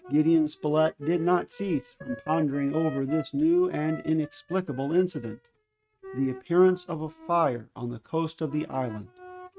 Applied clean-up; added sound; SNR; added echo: neural mask model RNNoise.